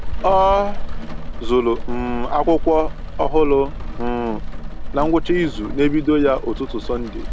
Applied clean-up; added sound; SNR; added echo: none; Rain; 3 dB; none.